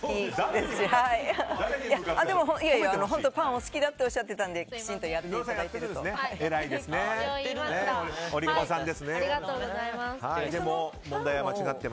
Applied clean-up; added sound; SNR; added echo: none; none; none; none.